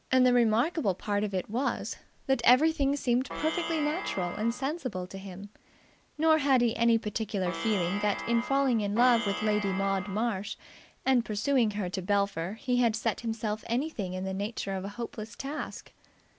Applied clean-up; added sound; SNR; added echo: none; Plucked string instrument; 8 dB; none.